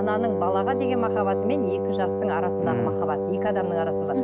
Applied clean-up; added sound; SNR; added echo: none; Wind instrument, woodwind instrument; -2 dB; none.